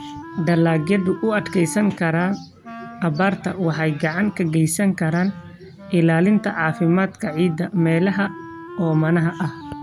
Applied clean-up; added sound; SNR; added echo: none; Wind instrument, woodwind instrument; 17 dB; none.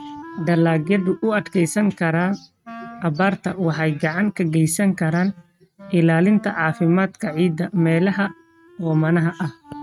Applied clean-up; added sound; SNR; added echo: neural mask model RNNoise.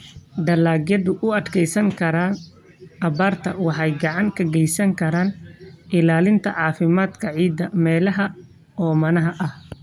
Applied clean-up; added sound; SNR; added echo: none; none; none; none.